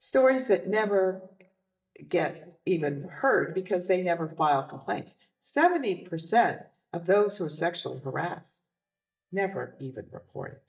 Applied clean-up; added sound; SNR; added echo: neural mask model DeepFilterNet 3.